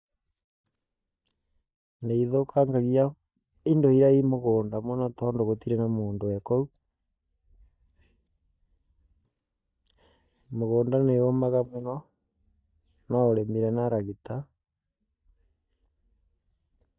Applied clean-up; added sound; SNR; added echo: neural mask model DeepFilterNet 3.